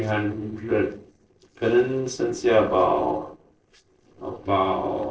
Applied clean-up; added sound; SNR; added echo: neural separator model SepFormer DNS4.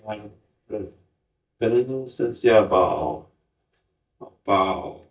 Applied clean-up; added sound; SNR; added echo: neural mask model DeepFilterNet 3.